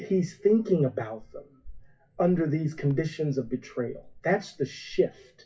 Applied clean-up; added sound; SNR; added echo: classical method WPE with log-MMSE.